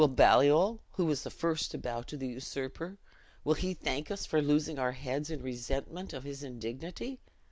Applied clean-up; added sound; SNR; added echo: none; none; none; none.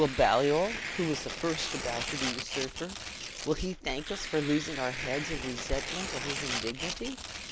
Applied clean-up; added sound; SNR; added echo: none; Tearing; 5 dB; none.